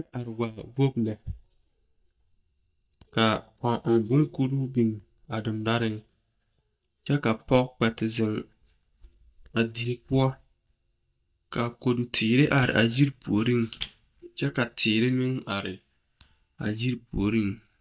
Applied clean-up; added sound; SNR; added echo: neural mask model DeepFilterNet 3.